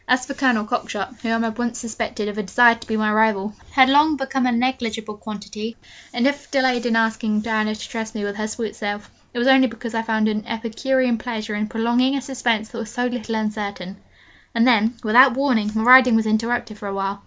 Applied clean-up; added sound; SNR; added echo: none; none; none; none.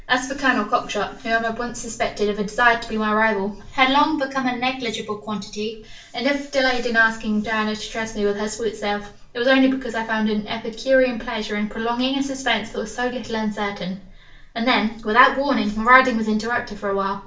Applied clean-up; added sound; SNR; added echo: none; none; none; reverberation time 0.3 s.